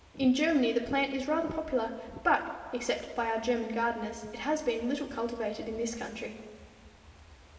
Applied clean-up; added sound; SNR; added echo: none; Fireworks / Ocean; 20 dB; reverberation time 1.9 s.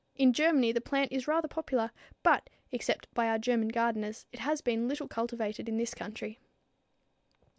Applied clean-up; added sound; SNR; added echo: none; none; none; none.